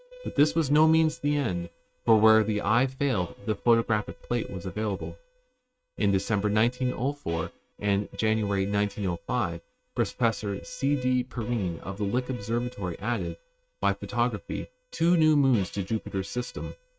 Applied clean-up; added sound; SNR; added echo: neural mask model RNNoise.